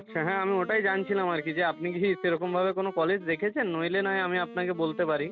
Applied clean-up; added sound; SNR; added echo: none; Wind instrument, woodwind instrument; 17 dB; none.